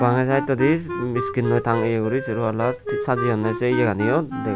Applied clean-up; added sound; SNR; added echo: none; Wind instrument, woodwind instrument; 7 dB; none.